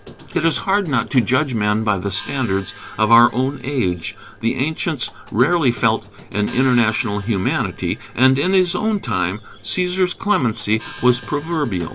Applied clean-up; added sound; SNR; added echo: none; Squeak + Gong; 19 dB; none.